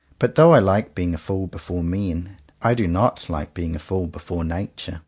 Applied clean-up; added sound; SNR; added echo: none; none; none; none.